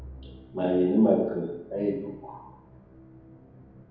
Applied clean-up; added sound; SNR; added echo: none; Musical instrument; 20 dB; reverberation time 1.0 s.